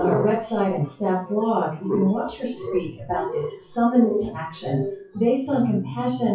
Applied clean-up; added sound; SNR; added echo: classical method WPE with log-MMSE.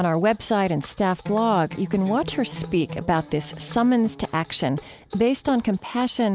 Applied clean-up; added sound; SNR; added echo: none; none; none; none.